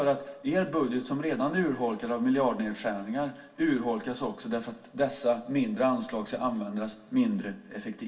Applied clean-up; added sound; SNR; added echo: none; none; none; reverberation time 0.2 s.